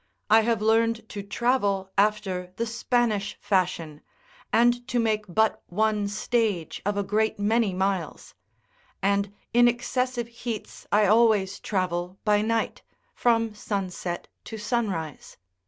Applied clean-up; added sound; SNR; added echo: none; none; none; none.